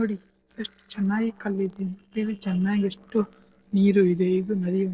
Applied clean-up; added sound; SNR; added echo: neural separator model SepFormer DNS4.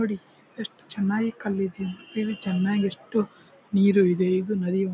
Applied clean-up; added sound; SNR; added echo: none; none; none; none.